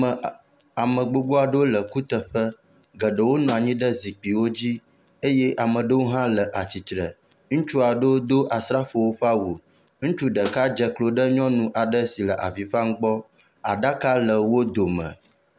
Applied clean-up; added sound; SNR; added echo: none; Snare drum; 11 dB; none.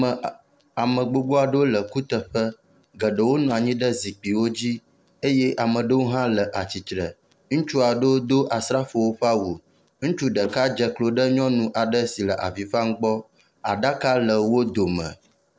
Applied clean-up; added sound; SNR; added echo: neural separator model SepFormer DNS4.